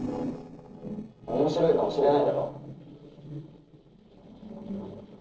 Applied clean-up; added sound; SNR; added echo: neural separator model SepFormer DNS4.